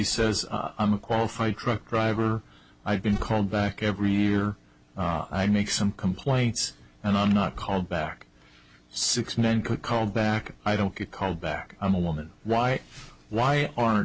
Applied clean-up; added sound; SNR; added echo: none; none; none; none.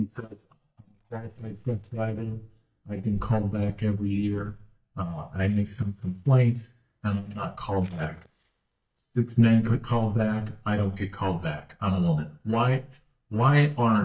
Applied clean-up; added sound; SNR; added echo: neural mask model DeepFilterNet 3.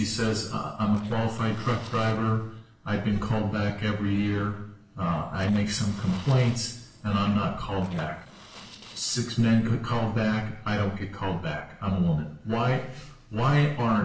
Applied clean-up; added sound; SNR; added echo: neural separator model SepFormer DNS4.